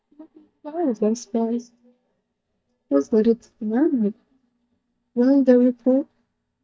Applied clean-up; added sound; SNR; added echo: neural mask model DeepFilterNet 3.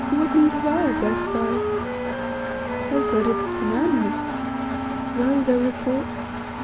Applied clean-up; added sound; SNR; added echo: none; Wind instrument, woodwind instrument + Engine; 1 dB; none.